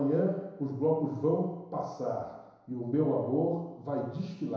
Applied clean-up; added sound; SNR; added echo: none; none; none; reverberation time 1.0 s.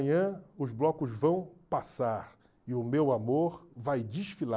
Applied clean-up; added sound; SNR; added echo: none; none; none; none.